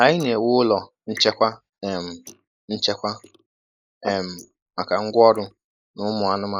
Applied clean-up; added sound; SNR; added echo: neural mask model Resemble Enhance denoiser.